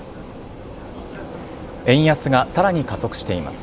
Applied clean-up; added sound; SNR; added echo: none; Vehicle; 12 dB; none.